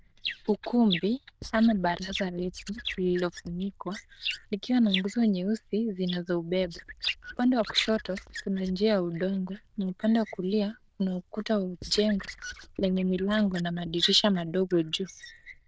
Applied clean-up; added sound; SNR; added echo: neural diffusion model UNIVERSE++.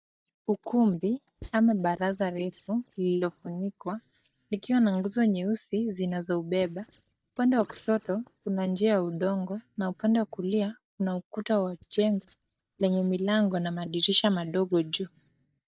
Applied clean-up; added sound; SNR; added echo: neural mask model DeepFilterNet 3.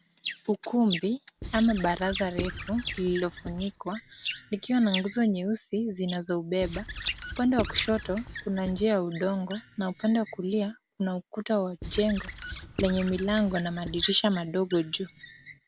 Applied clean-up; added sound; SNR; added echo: none; Squeak / Writing; 12 dB; none.